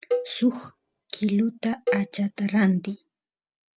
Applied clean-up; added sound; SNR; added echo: none; Cowbell; 7 dB; none.